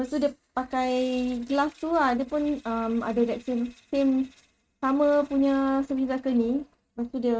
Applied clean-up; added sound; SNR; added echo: neural mask model RNNoise.